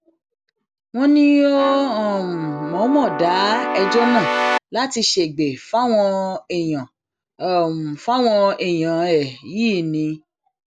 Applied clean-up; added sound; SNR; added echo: none; Keyboard (musical); 4 dB; none.